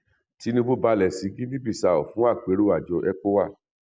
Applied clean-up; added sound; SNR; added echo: none; none; none; none.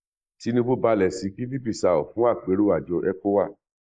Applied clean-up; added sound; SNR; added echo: neural mask model Resemble Enhance denoiser.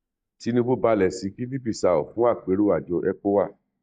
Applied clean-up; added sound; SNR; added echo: neural mask model DeepFilterNet 3.